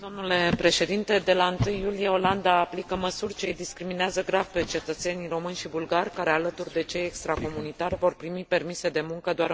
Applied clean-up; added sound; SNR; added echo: none; none; none; none.